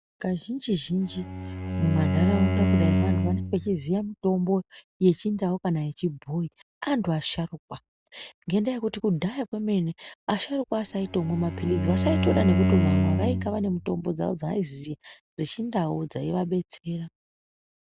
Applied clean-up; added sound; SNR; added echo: none; Bowed string instrument; -2 dB; none.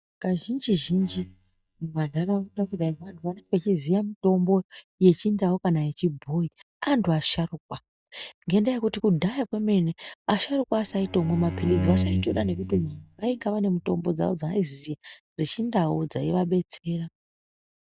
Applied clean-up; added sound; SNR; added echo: neural mask model DeepFilterNet 3.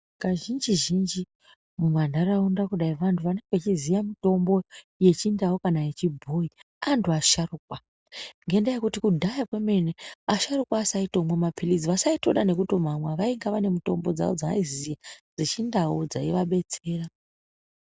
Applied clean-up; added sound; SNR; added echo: none; none; none; none.